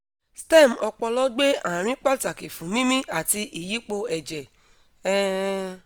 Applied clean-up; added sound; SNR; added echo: none; none; none; none.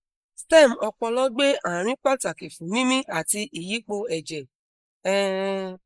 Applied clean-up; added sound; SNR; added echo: neural mask model Resemble Enhance denoiser.